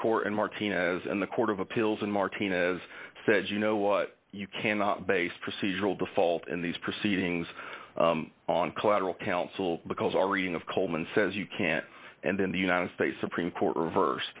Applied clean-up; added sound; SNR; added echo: none; none; none; none.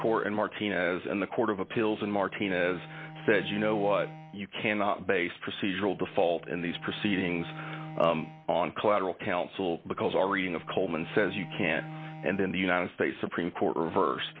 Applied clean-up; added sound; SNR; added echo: none; Bowed string instrument; 17 dB; none.